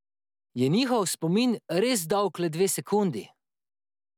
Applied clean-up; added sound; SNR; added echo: none; none; none; none.